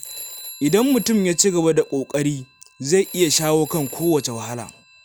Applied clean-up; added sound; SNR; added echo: none; Telephone; 17 dB; none.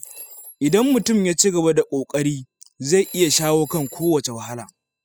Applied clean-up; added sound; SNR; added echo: classical method spectral subtraction.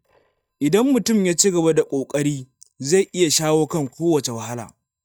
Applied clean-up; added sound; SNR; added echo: neural mask model DeepFilterNet 3.